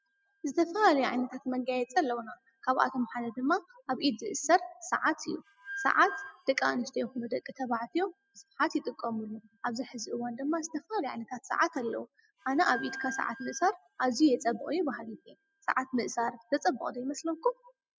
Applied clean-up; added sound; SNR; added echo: classical method spectral subtraction.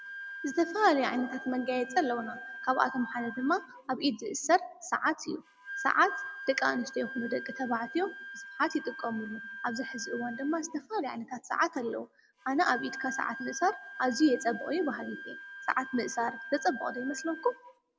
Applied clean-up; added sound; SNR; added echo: none; Wind instrument, woodwind instrument; 12 dB; none.